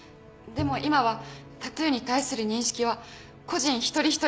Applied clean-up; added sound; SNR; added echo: none; Bowed string instrument; 14 dB; none.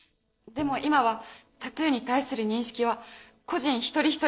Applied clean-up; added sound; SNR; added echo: neural separator model SepFormer DNS4.